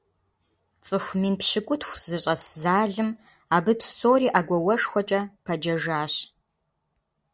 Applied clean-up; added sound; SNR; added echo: none; none; none; none.